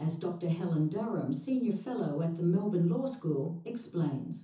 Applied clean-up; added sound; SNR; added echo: none; none; none; reverberation time 0.6 s.